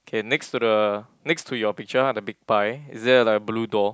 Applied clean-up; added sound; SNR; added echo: none; none; none; none.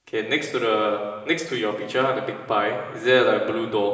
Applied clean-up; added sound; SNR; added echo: none; none; none; reverberation time 1.3 s.